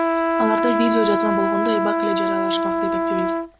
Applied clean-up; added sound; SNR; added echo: none; Trumpet; -4 dB; none.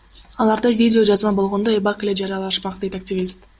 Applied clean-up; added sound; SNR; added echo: none; none; none; none.